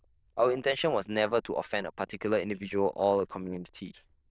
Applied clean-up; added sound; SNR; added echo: neural diffusion model UNIVERSE++.